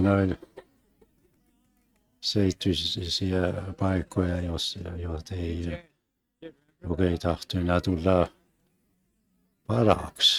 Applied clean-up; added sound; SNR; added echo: neural mask model RNNoise.